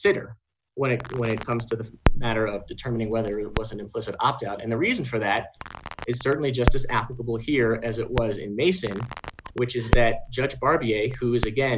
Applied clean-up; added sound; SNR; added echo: none; Crackle; 2 dB; none.